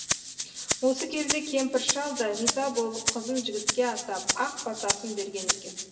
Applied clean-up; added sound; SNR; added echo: none; Rattle (instrument); 1 dB; reverberation time 2.6 s.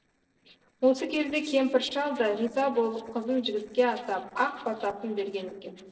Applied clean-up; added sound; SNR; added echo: neural separator model SepFormer DNS4.